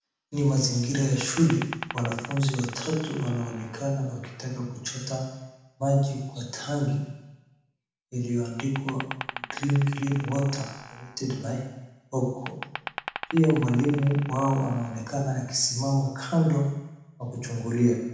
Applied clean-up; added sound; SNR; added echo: none; Glass; 12 dB; reverberation time 1.0 s.